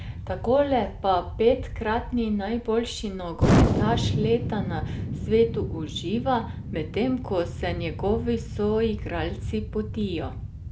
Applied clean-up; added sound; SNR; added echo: none; Explosion; 2 dB; none.